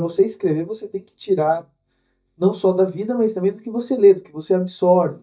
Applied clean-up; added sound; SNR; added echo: neural mask model DeepFilterNet 3.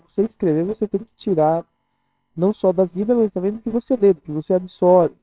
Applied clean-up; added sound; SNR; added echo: neural separator model SepFormer WHAMR!.